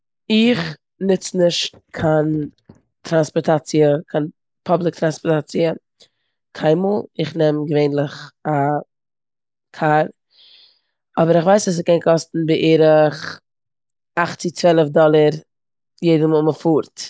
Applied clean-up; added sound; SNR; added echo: neural mask model Resemble Enhance denoiser.